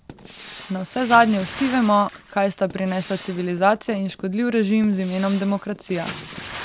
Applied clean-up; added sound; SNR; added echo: none; Gunshot, gunfire + Bathtub (filling or washing) / Splash, splatter; 17 dB; none.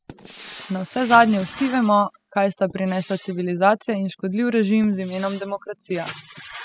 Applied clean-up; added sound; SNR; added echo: classical method spectral subtraction.